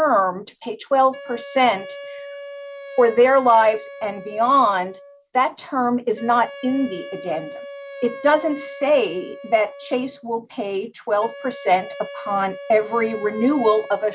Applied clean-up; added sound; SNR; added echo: none; Wind instrument, woodwind instrument; 16 dB; none.